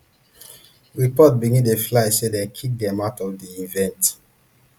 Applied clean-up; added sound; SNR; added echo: none; none; none; none.